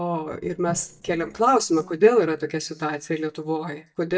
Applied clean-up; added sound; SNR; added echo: neural mask model DeepFilterNet 3.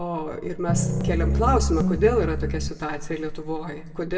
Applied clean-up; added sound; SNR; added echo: none; Piano; -2 dB; reverberation time 1.0 s.